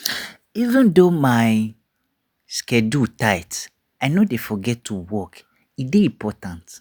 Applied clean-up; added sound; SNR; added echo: none; none; none; none.